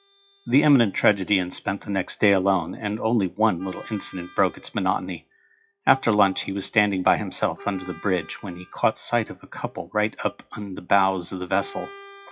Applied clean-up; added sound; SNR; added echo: classical method WPE with log-MMSE.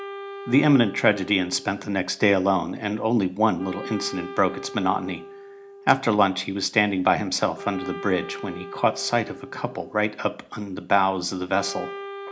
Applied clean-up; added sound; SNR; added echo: none; Wind instrument, woodwind instrument; 15 dB; reverberation time 0.4 s.